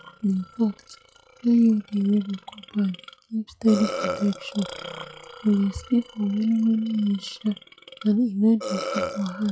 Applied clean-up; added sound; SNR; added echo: classical method log-MMSE.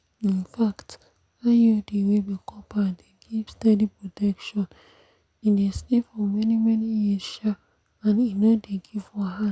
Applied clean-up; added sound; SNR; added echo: none; none; none; none.